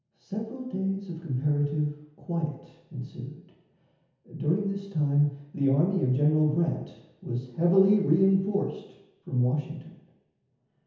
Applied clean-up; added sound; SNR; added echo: none; none; none; reverberation time 1.0 s.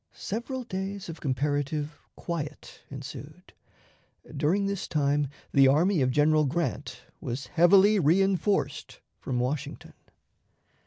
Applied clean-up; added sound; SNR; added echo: none; none; none; none.